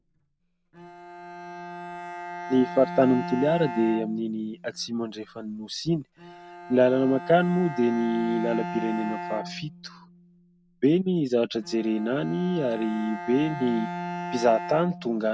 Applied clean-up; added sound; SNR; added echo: none; Bowed string instrument; 11 dB; none.